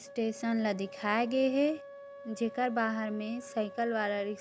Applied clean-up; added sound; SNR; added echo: none; Wind instrument, woodwind instrument; 16 dB; none.